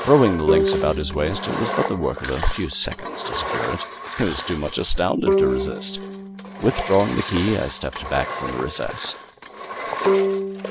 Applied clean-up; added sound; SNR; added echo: none; Bowed string instrument + Engine; 2 dB; none.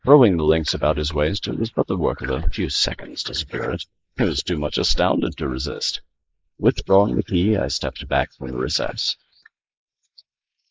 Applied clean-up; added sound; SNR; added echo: neural mask model Resemble Enhance denoiser.